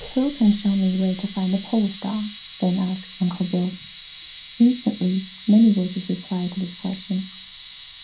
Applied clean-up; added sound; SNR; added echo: none; Camera; 17 dB; reverberation time 0.3 s.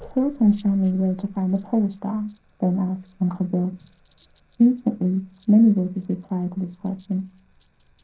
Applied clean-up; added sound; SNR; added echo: neural separator model SepFormer DNS4.